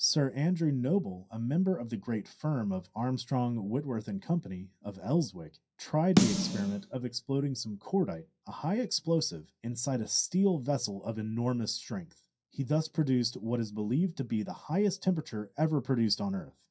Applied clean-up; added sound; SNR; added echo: classical method WPE with log-MMSE.